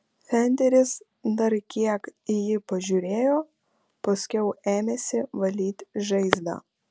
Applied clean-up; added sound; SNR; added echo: none; none; none; none.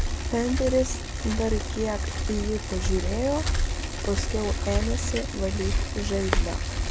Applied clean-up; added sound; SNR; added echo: none; Bicycle; -2 dB; none.